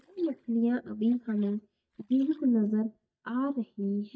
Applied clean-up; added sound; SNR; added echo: neural mask model DeepFilterNet 3.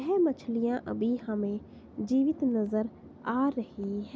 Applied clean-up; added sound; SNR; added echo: none; none; none; none.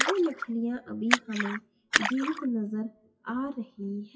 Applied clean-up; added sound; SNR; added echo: classical method WPE with log-MMSE.